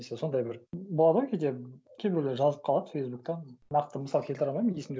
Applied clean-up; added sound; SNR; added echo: none; none; none; none.